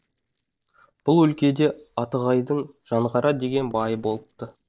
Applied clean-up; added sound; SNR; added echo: neural separator model SepFormer DNS4.